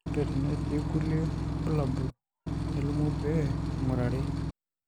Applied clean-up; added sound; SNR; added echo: none; Engine / Truck / Car; -1 dB; none.